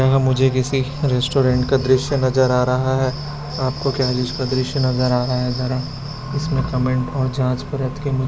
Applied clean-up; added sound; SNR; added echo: none; Accelerating, revving, vroom; 10 dB; none.